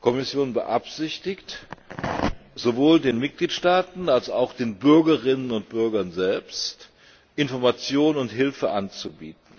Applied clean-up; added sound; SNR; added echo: none; none; none; none.